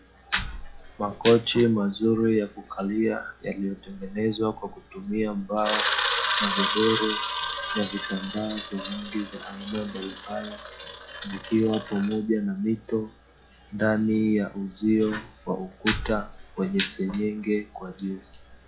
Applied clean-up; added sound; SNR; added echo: classical method log-MMSE.